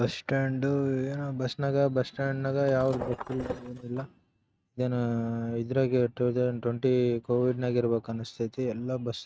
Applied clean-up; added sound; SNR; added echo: neural mask model RNNoise.